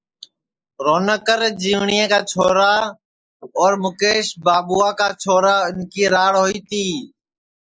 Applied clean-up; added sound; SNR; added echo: neural mask model Resemble Enhance denoiser.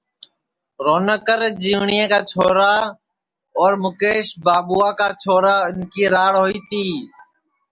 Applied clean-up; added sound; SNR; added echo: none; none; none; none.